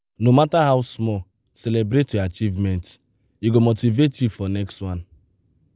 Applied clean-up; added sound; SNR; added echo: none; none; none; none.